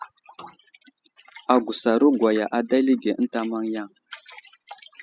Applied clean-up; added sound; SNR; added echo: classical method spectral subtraction.